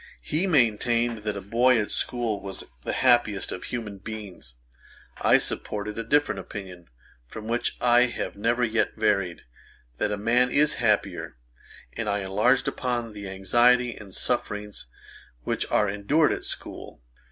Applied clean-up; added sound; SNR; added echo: none; none; none; none.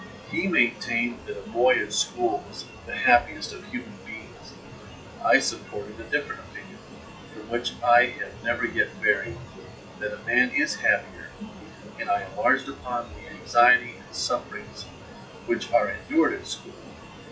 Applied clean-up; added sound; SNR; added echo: classical method WPE with log-MMSE.